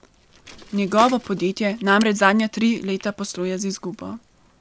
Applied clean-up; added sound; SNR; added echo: none; Bicycle; 20 dB; none.